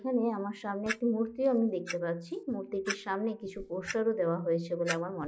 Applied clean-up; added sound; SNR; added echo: classical method log-MMSE.